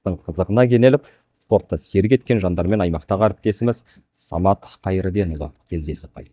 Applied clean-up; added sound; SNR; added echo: neural mask model DeepFilterNet 3.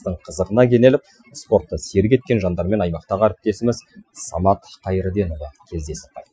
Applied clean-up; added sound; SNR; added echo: classical method Wiener filter.